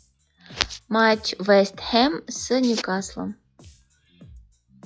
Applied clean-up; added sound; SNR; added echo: classical method log-MMSE.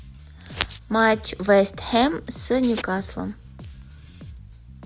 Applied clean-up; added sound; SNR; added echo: none; Bass guitar; 17 dB; none.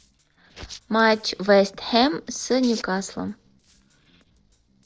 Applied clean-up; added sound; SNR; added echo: neural separator model SepFormer DNS4.